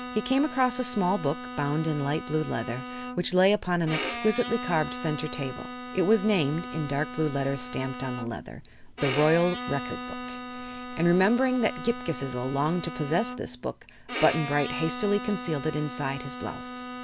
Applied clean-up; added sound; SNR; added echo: none; Bowed string instrument; 9 dB; none.